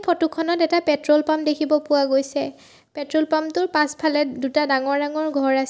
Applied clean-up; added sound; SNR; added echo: none; none; none; none.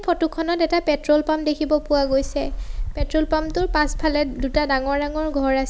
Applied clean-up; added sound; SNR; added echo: none; Bird; 8 dB; none.